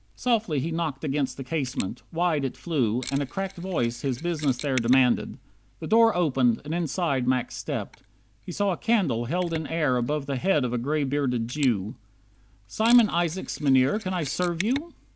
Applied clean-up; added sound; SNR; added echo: none; Mechanisms; 19 dB; none.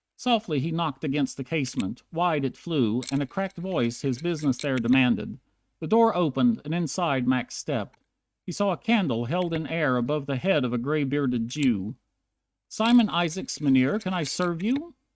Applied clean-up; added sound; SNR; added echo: neural mask model RNNoise.